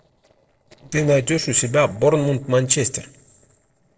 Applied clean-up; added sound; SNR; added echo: neural separator model SepFormer DNS4.